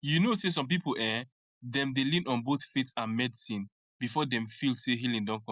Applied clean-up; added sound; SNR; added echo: none; none; none; none.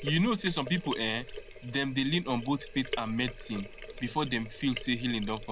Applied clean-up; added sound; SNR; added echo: none; Sink (filling or washing); 11 dB; none.